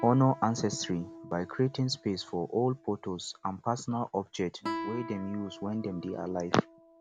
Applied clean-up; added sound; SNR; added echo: none; Guitar; 14 dB; none.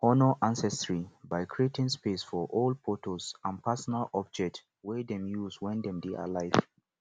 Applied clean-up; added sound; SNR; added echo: none; none; none; none.